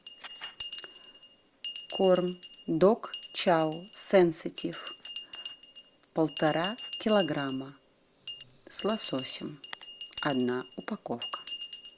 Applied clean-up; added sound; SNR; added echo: none; Bell; 7 dB; none.